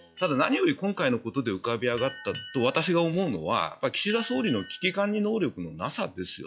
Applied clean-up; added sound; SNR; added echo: classical method log-MMSE.